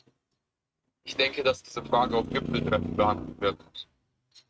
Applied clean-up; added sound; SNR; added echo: neural mask model RNNoise.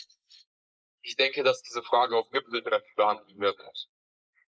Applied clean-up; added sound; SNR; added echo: neural mask model Resemble Enhance denoiser.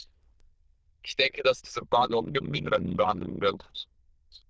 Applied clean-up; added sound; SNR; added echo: neural diffusion model UNIVERSE++.